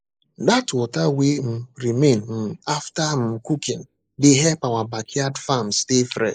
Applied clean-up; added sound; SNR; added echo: neural mask model Resemble Enhance denoiser.